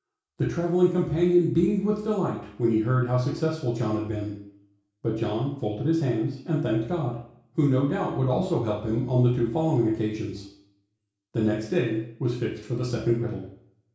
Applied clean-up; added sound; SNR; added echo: none; none; none; reverberation time 0.6 s.